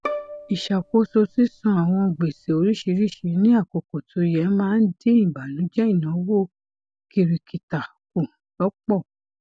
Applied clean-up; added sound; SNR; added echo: none; Bowed string instrument; 15 dB; none.